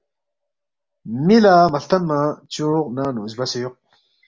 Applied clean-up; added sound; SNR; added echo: none; none; none; none.